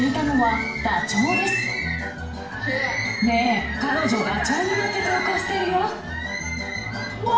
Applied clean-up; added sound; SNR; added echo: none; Bird; 5 dB; reverberation time 0.7 s.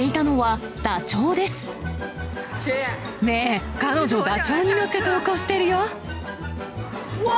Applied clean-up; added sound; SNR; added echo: none; none; none; none.